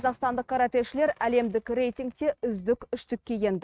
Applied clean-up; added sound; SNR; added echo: neural mask model RNNoise.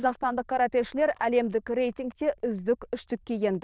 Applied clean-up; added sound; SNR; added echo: neural diffusion model UNIVERSE++.